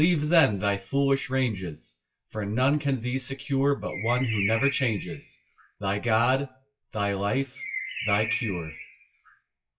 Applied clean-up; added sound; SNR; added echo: classical method WPE with log-MMSE.